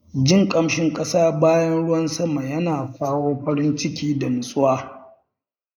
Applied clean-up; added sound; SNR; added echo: neural mask model Resemble Enhance denoiser.